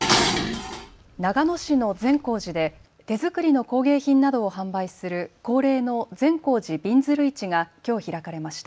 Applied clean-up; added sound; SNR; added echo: none; Dishes, pots, and pans; 4 dB; none.